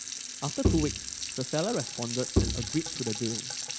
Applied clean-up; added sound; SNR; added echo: none; Sink (filling or washing) / Water tap, faucet + Bowed string instrument; -1 dB; none.